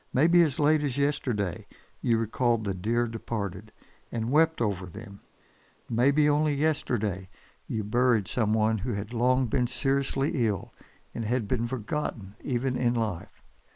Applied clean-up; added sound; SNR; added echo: neural mask model Resemble Enhance denoiser.